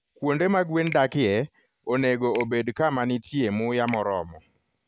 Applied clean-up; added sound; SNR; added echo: none; Finger snapping; 19 dB; none.